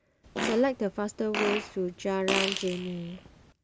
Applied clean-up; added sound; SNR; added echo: none; Fart; 4 dB; none.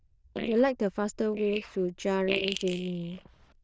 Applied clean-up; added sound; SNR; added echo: neural diffusion model UNIVERSE++.